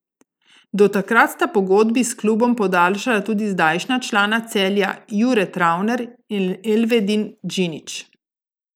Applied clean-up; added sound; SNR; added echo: neural mask model Resemble Enhance denoiser.